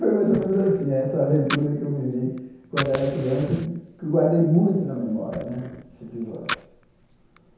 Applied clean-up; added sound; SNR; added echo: none; Fire; 13 dB; reverberation time 0.9 s.